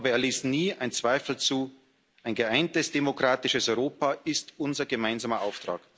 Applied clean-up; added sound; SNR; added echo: none; none; none; none.